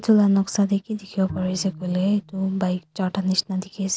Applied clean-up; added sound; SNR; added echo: neural mask model RNNoise.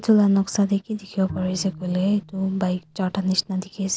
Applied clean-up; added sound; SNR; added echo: none; Bowed string instrument; 18 dB; none.